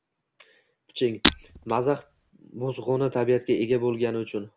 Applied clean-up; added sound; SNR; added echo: none; Shatter; 2 dB; none.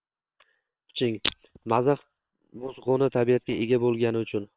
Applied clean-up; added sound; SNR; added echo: neural separator model SepFormer WHAM!.